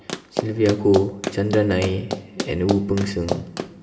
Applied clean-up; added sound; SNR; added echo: none; Run; 8 dB; reverberation time 2.2 s.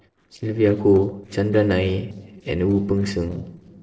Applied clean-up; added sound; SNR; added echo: neural separator model SepFormer DNS4.